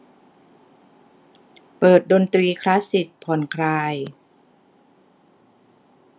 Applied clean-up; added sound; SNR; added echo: none; none; none; none.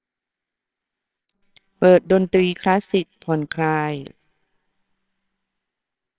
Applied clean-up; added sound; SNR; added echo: neural separator model SepFormer WHAMR!.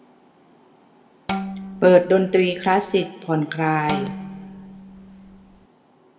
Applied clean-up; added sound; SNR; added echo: none; Bowed string instrument; 10 dB; reverberation time 1.4 s.